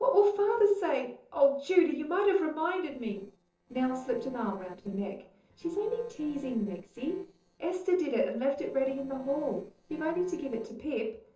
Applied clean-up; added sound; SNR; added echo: neural separator model SepFormer DNS4.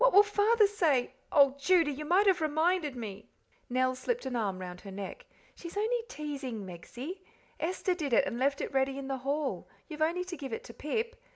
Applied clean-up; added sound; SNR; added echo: none; none; none; none.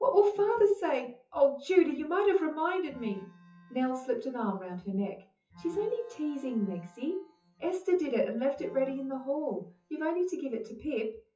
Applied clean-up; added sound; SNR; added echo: classical method WPE with log-MMSE.